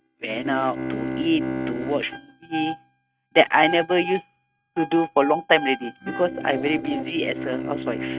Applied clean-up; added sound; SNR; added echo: neural mask model RNNoise.